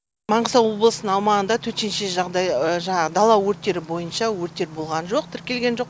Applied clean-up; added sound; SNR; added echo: none; none; none; none.